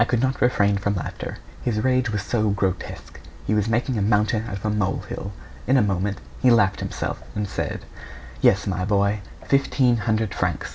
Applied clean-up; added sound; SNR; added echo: none; none; none; none.